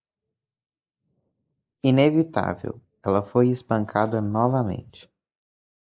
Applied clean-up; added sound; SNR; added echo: neural mask model Resemble Enhance denoiser.